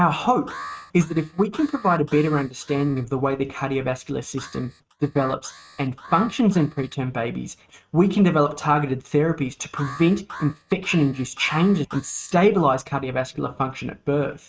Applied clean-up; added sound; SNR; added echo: neural mask model RNNoise.